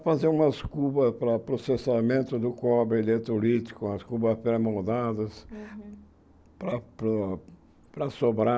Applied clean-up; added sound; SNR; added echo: none; none; none; none.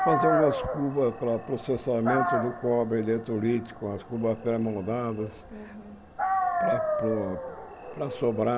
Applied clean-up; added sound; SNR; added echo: none; Dog; 3 dB; none.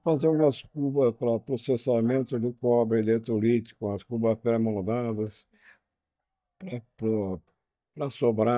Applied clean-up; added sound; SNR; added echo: neural mask model DeepFilterNet 3.